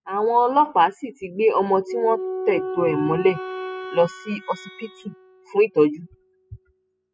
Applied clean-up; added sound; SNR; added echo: classical method spectral subtraction.